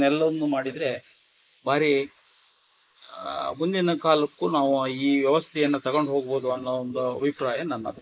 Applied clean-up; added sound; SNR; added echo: neural mask model Resemble Enhance denoiser.